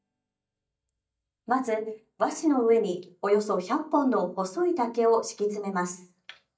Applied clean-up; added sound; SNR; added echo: neural mask model DeepFilterNet 3.